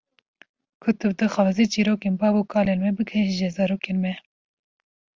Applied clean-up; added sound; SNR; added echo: none; none; none; none.